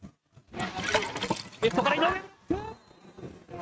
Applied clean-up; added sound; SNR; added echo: neural mask model RNNoise.